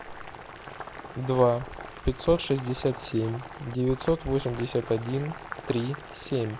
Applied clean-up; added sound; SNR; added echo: none; Boiling; 13 dB; none.